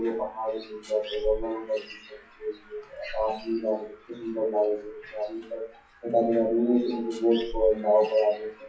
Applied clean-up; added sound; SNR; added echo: classical method WPE with log-MMSE.